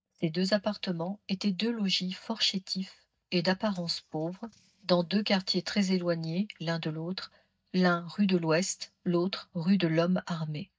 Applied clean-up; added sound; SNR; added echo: neural mask model DeepFilterNet 3.